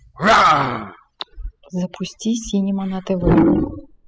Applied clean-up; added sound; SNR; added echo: classical method spectral subtraction.